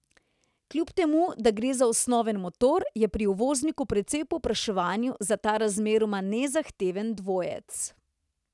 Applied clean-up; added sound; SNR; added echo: none; none; none; none.